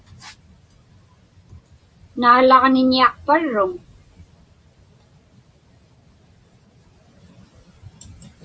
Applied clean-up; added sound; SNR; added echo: none; none; none; none.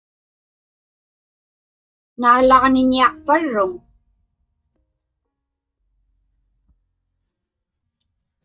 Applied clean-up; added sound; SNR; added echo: neural mask model DeepFilterNet 3.